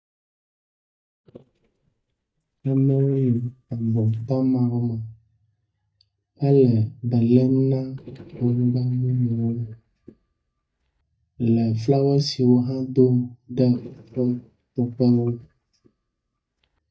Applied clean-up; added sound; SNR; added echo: neural mask model DeepFilterNet 3.